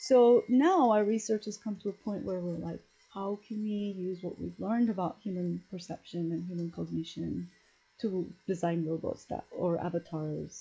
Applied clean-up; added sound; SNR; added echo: classical method log-MMSE.